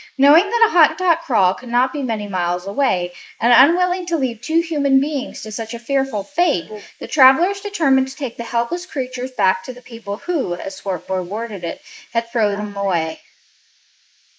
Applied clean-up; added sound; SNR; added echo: neural mask model Resemble Enhance denoiser.